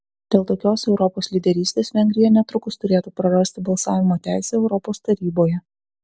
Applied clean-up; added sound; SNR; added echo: none; none; none; none.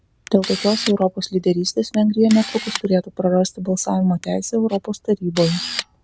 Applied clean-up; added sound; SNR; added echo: none; Camera; 13 dB; none.